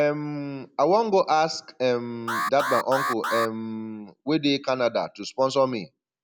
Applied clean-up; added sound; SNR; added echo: none; Alarm; 4 dB; none.